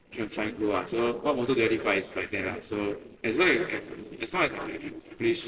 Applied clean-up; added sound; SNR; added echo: neural separator model SepFormer DNS4.